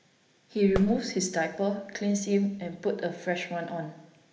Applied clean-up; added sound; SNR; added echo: none; Fireworks; 12 dB; reverberation time 0.8 s.